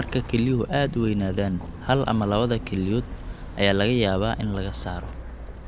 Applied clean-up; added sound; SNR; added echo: none; Walk, footsteps; 10 dB; none.